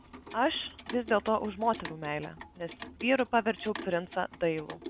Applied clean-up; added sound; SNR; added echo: none; Clock; 13 dB; none.